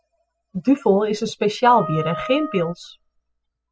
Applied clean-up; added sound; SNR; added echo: classical method spectral subtraction.